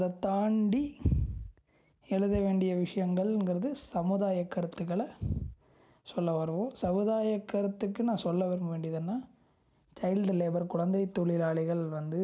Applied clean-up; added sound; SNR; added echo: none; none; none; none.